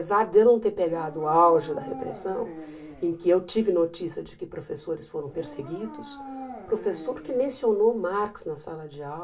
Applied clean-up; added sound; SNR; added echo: none; Dog; 17 dB; reverberation time 0.2 s.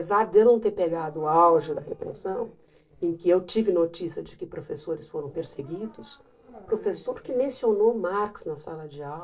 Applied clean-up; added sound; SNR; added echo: neural separator model SepFormer DNS4.